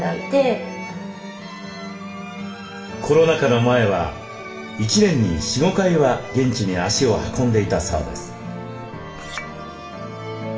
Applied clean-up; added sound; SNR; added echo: none; Chink, clink; 17 dB; reverberation time 0.7 s.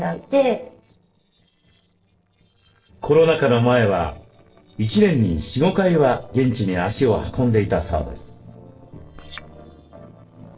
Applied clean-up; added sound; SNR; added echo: neural separator model SepFormer DNS4.